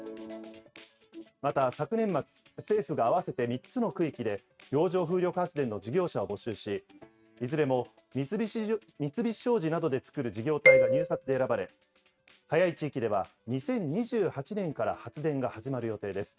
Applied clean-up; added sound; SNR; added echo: neural mask model RNNoise.